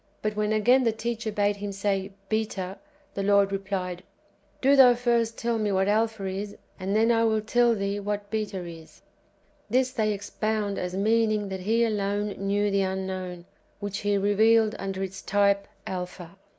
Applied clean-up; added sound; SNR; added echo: none; none; none; none.